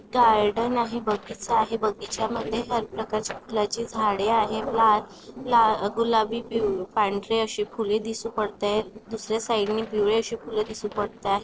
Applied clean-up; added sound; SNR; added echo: neural separator model SepFormer DNS4.